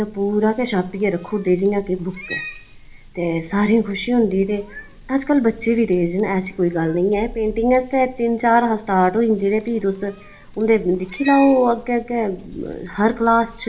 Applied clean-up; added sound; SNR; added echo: none; Cat; 18 dB; reverberation time 0.4 s.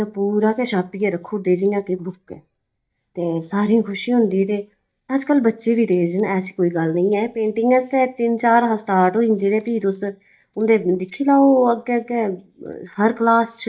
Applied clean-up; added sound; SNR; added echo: neural mask model DeepFilterNet 3.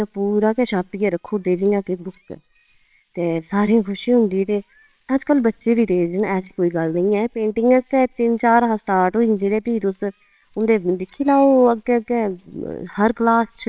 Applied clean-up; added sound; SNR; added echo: neural separator model SepFormer WHAMR!.